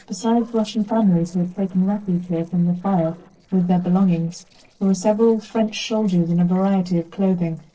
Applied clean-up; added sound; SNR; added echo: neural separator model SepFormer DNS4.